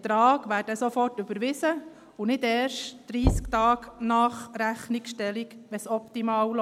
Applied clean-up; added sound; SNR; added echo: none; Knock; 5 dB; none.